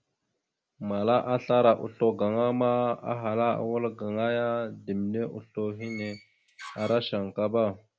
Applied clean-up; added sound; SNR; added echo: none; Door; 18 dB; none.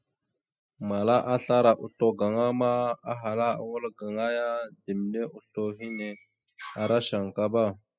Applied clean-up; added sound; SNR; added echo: classical method spectral subtraction.